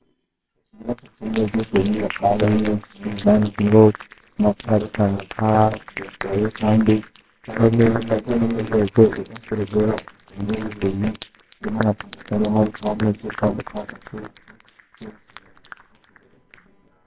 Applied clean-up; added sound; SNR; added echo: neural separator model SepFormer WHAMR!.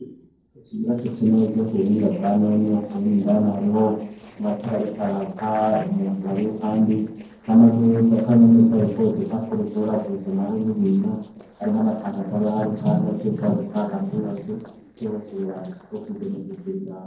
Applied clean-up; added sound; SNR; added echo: neural separator model SepFormer DNS4.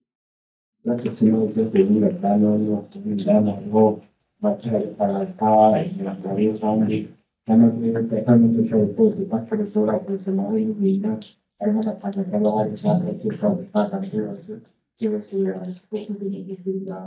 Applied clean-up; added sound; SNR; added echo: neural mask model DeepFilterNet 3.